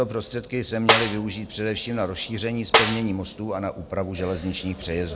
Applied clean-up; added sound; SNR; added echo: none; Snare drum; -2 dB; none.